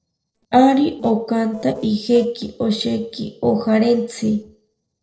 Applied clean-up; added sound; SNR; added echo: neural separator model SepFormer DNS4.